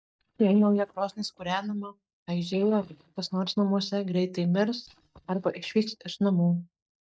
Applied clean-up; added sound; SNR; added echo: neural mask model DeepFilterNet 3.